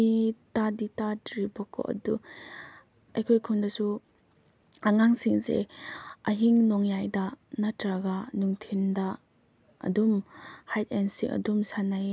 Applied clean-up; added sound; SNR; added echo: none; none; none; none.